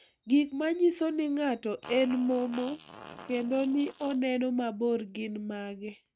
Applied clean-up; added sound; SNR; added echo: neural mask model RNNoise.